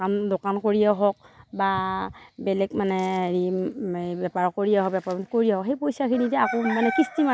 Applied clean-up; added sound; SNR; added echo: none; none; none; none.